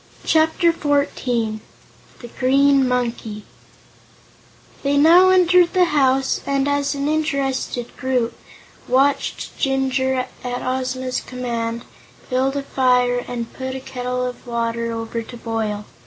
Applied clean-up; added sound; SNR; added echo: none; none; none; none.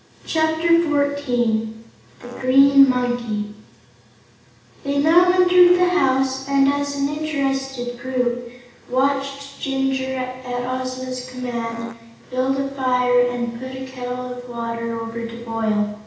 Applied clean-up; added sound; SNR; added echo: none; Fart; 16 dB; reverberation time 0.8 s.